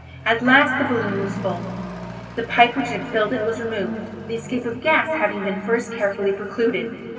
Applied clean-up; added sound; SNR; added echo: none; Accelerating, revving, vroom / Truck; 14 dB; reverberation time 2.7 s.